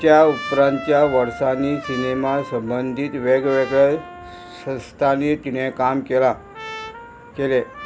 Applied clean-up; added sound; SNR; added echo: none; Trumpet; 15 dB; none.